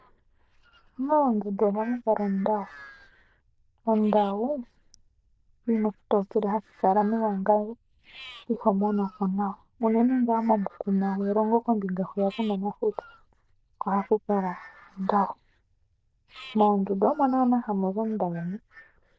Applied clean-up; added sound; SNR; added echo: neural diffusion model UNIVERSE++.